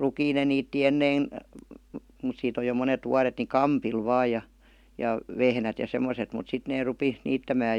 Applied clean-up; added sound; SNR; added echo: none; none; none; none.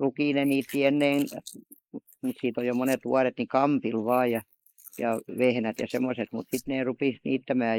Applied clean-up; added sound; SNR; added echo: neural mask model Resemble Enhance denoiser.